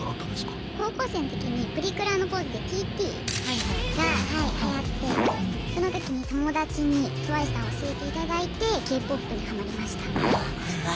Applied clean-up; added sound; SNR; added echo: none; Guitar; 4 dB; none.